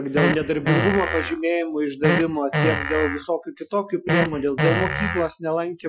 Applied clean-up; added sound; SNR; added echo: classical method Wiener filter.